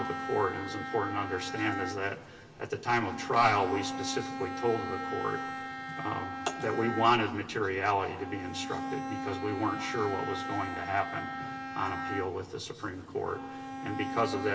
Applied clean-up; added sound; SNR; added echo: none; Bowed string instrument; 6 dB; reverberation time 1.4 s.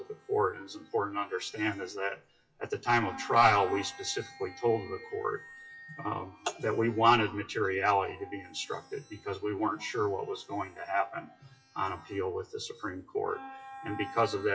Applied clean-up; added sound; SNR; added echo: classical method WPE with log-MMSE.